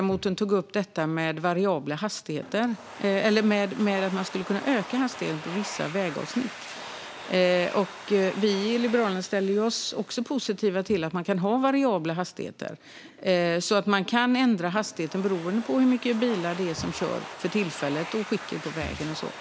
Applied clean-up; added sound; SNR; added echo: none; Domestic sounds, home sounds; 16 dB; none.